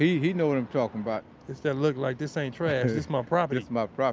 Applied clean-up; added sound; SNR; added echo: none; none; none; none.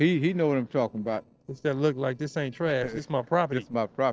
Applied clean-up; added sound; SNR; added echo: neural separator model SepFormer DNS4.